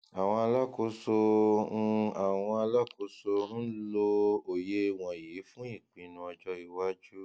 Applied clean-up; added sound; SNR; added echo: none; none; none; none.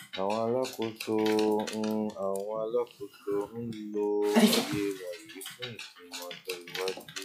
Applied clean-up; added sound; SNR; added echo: classical method log-MMSE.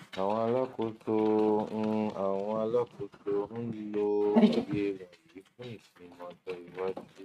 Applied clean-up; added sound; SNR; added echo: neural mask model RNNoise.